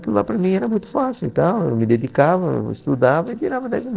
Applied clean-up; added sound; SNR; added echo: neural separator model SepFormer DNS4.